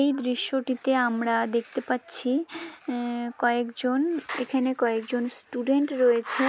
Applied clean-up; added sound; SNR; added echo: none; none; none; none.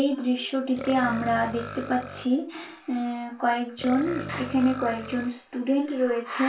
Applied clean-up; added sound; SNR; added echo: none; Burping, eructation; 14 dB; reverberation time 0.2 s.